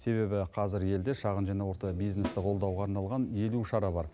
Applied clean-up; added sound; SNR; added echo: none; Snare drum; 13 dB; none.